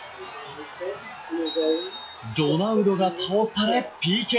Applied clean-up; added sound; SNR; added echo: classical method log-MMSE.